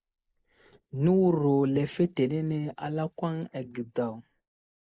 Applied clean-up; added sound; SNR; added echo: neural mask model Resemble Enhance denoiser.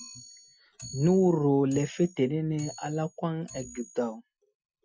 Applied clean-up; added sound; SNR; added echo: classical method Wiener filter.